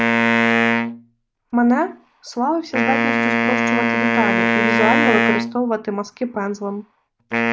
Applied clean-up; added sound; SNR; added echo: none; Wind instrument, woodwind instrument; -3 dB; none.